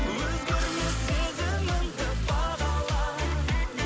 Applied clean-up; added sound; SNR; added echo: none; Toilet flush / Gurgling; 13 dB; none.